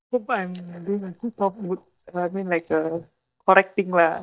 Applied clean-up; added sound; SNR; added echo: neural mask model DeepFilterNet 3.